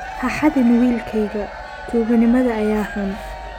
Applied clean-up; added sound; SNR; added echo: none; Crowd / Cheering; 13 dB; none.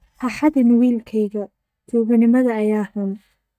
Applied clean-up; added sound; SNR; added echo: neural mask model DeepFilterNet 3.